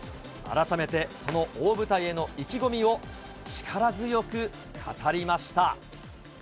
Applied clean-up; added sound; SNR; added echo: none; none; none; none.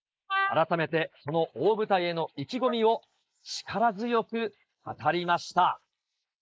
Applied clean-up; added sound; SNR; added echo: neural mask model Resemble Enhance denoiser.